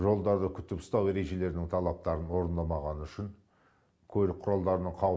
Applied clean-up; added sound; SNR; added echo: none; none; none; none.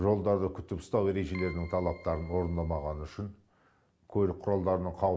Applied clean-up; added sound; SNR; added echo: none; Keyboard (musical); 20 dB; none.